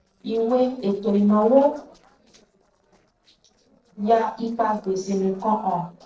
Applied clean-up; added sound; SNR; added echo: neural separator model SepFormer DNS4.